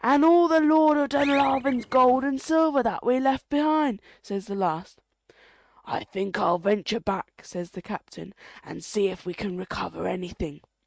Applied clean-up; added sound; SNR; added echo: neural mask model RNNoise.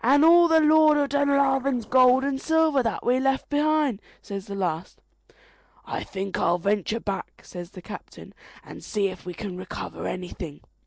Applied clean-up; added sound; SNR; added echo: neural separator model SepFormer DNS4.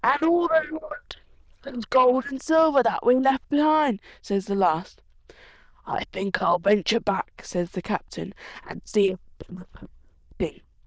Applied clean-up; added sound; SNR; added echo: neural diffusion model UNIVERSE++.